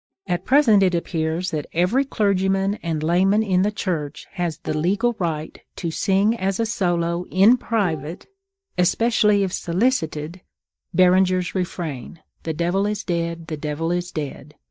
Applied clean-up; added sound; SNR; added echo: neural mask model DeepFilterNet 3.